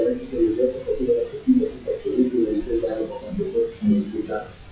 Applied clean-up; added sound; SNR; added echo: classical method WPE with log-MMSE.